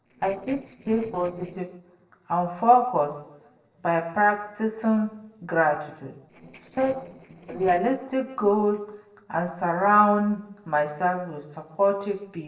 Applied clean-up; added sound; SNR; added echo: neural separator model SepFormer DNS4.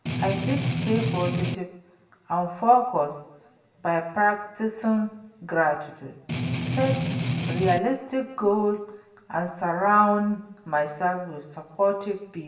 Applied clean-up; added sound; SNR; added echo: none; Strum; 1 dB; reverberation time 0.7 s.